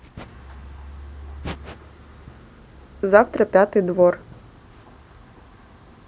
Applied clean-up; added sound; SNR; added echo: none; none; none; none.